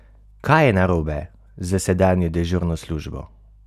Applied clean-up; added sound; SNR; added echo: none; none; none; none.